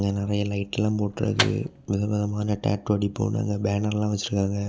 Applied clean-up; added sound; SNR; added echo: none; Microwave oven; 7 dB; none.